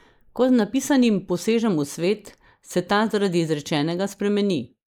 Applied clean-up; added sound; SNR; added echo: neural mask model Resemble Enhance denoiser.